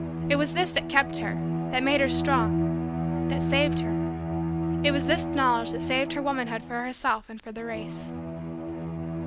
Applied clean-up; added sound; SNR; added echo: none; Bowed string instrument; 1 dB; none.